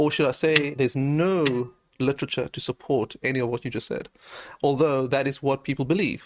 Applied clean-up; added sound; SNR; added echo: neural mask model RNNoise.